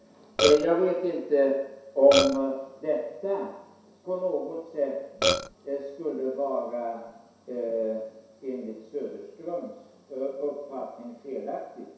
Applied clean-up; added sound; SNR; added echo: none; Burping, eructation; -3 dB; reverberation time 0.7 s.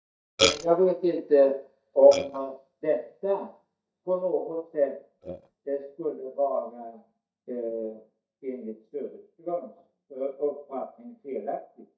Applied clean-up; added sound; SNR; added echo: neural mask model DeepFilterNet 3.